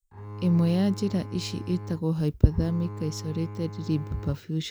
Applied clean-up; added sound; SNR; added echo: none; Bowed string instrument; 12 dB; none.